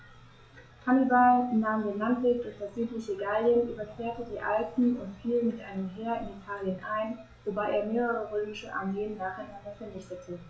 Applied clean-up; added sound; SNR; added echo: classical method log-MMSE.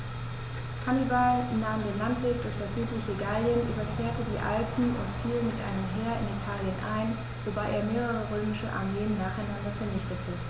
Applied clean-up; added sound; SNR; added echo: none; Car passing by; 11 dB; none.